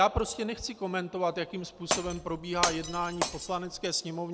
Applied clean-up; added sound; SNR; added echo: none; Glass; 4 dB; none.